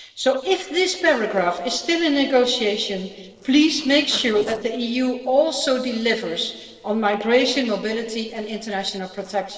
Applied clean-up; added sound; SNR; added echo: neural separator model SepFormer DNS4.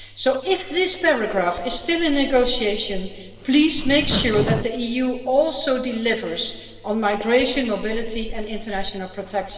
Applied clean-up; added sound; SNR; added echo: none; Zipper (clothing); 9 dB; reverberation time 2.5 s.